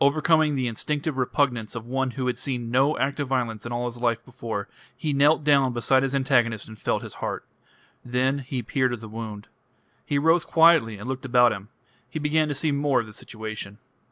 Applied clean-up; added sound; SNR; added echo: none; none; none; none.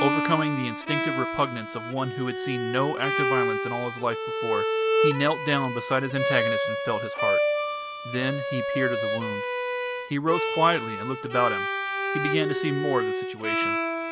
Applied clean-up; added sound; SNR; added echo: none; Bowed string instrument; -1 dB; none.